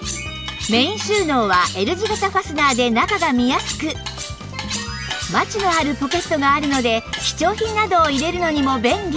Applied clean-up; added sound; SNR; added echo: none; Cutlery, silverware; 12 dB; none.